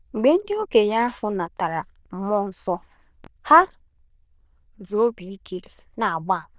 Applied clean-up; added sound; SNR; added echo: neural diffusion model UNIVERSE++.